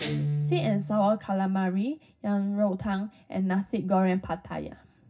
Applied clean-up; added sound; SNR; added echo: none; Guitar; 8 dB; reverberation time 0.4 s.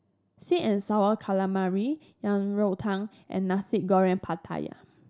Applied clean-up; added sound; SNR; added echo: none; none; none; none.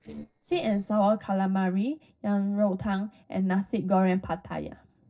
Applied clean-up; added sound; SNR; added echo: neural separator model SepFormer DNS4.